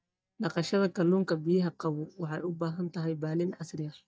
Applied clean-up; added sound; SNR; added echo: neural mask model DeepFilterNet 3.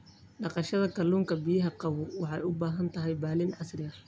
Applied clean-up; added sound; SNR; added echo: none; none; none; none.